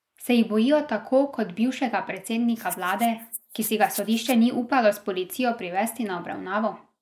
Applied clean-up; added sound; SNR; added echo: neural mask model Resemble Enhance denoiser.